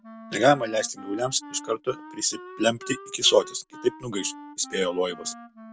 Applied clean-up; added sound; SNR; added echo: none; Wind instrument, woodwind instrument; 17 dB; none.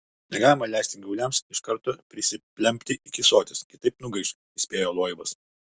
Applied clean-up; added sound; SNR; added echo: none; none; none; none.